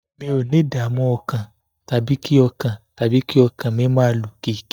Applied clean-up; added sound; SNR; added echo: neural mask model DeepFilterNet 3.